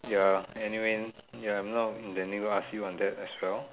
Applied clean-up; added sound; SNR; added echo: none; none; none; none.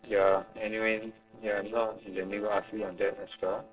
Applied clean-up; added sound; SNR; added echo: neural separator model SepFormer DNS4.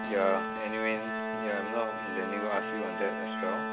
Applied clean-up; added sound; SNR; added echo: none; Organ; 1 dB; none.